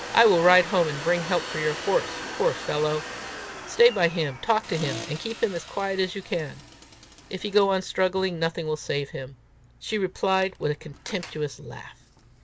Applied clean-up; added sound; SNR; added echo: none; Accelerating, revving, vroom + Domestic sounds, home sounds; 13 dB; none.